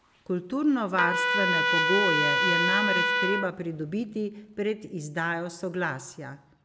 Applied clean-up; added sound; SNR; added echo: none; Trumpet; -1 dB; none.